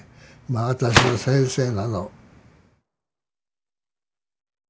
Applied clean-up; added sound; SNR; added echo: none; Gunshot, gunfire; 2 dB; none.